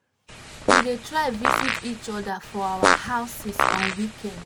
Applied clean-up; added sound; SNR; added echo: none; Fart; -4 dB; none.